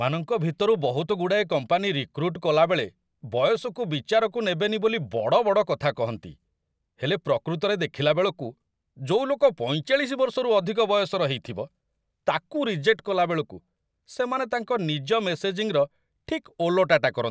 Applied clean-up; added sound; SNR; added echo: none; none; none; none.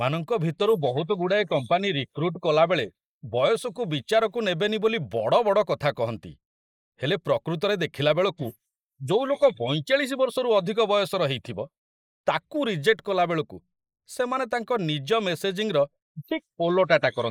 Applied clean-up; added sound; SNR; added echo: neural mask model Resemble Enhance denoiser.